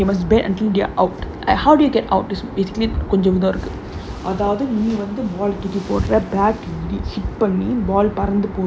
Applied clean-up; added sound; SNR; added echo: none; none; none; none.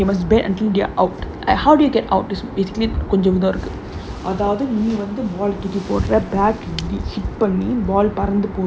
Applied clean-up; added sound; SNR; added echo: none; Shatter / Crushing; 20 dB; none.